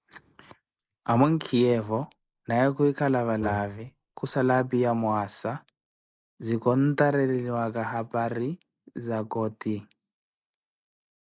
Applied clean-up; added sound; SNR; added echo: neural mask model Resemble Enhance denoiser.